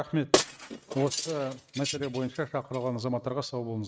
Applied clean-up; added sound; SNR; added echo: neural mask model RNNoise.